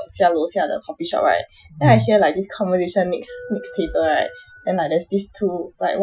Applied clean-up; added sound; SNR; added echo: classical method Wiener filter.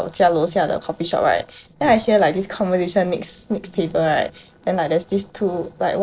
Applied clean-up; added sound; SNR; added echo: neural separator model SepFormer DNS4.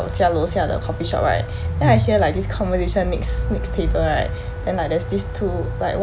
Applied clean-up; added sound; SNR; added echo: none; Wind instrument, woodwind instrument; 19 dB; none.